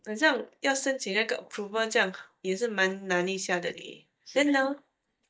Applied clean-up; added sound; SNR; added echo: neural mask model DeepFilterNet 3.